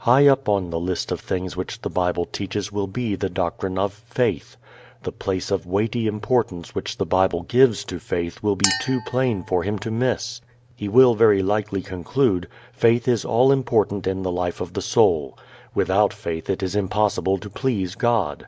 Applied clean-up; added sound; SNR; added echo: none; Chink, clink; 9 dB; none.